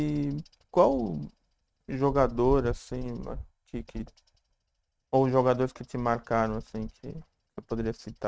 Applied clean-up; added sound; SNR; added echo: neural mask model RNNoise.